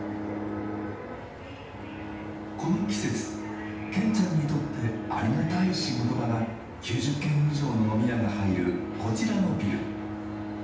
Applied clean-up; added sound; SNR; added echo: none; Bowed string instrument; 8 dB; reverberation time 0.9 s.